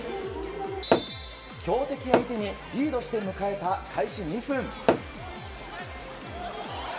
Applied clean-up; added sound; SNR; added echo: none; Tap / Hammer; -2 dB; none.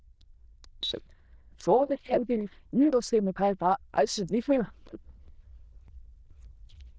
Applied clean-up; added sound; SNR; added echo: neural diffusion model UNIVERSE++.